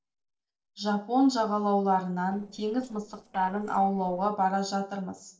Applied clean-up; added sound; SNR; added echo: neural separator model SepFormer DNS4.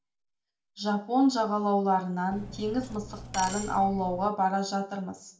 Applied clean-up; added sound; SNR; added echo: none; Cutlery, silverware; 12 dB; reverberation time 0.3 s.